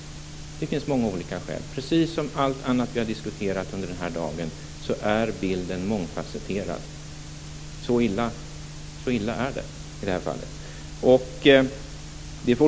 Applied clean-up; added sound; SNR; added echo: none; none; none; none.